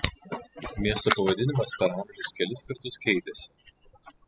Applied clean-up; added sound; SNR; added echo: classical method spectral subtraction.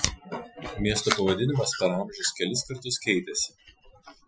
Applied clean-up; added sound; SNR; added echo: classical method Wiener filter.